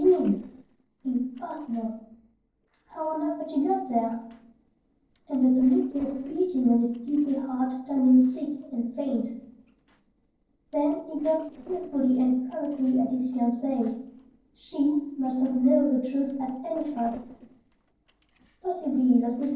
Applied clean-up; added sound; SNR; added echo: neural separator model SepFormer DNS4.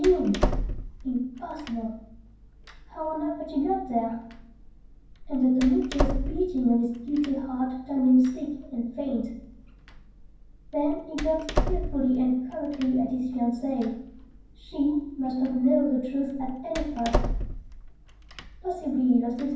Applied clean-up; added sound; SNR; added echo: none; Door; 7 dB; reverberation time 0.9 s.